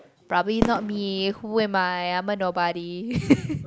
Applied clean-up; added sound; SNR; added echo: none; Fireworks; 9 dB; none.